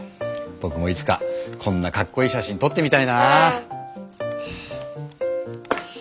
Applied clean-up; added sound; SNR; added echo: none; Brass instrument; 0 dB; none.